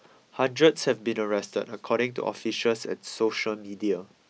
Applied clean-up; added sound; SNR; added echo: none; none; none; none.